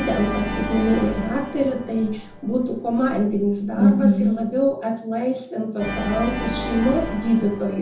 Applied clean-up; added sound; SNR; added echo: none; Organ; 9 dB; reverberation time 0.6 s.